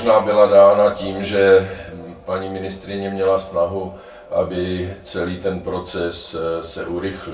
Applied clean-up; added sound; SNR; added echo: none; none; none; reverberation time 0.3 s.